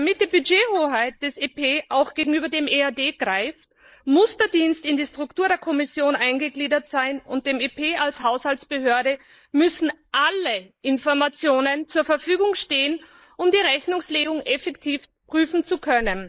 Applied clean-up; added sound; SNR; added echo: neural mask model Resemble Enhance denoiser.